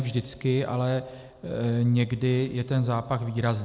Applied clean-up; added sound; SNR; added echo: none; none; none; none.